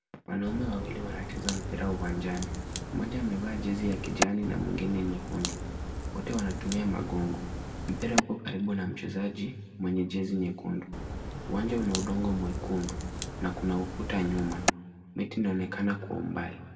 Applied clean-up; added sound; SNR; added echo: none; Crack; 3 dB; reverberation time 1.5 s.